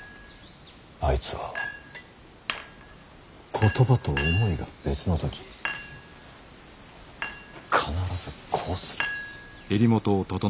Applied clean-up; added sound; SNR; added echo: none; Chink, clink; 11 dB; none.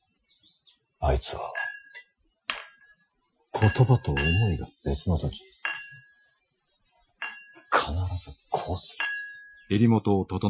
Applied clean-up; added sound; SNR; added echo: classical method Wiener filter.